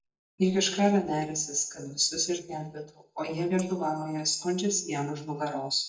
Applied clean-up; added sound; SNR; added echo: neural mask model DeepFilterNet 3.